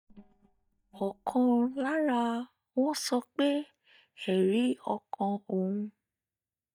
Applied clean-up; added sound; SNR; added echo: neural mask model DeepFilterNet 3.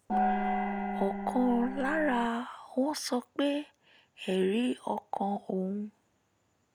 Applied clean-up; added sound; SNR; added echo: none; Gong; 0 dB; none.